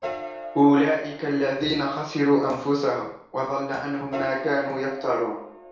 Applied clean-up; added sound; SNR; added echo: none; Piano; 14 dB; reverberation time 0.5 s.